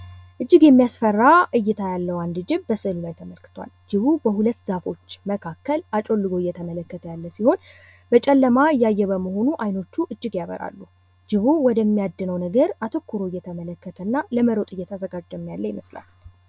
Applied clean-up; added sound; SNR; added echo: none; none; none; none.